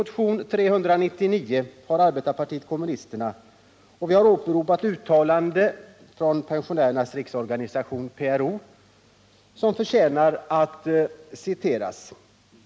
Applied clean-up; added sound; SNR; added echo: none; none; none; none.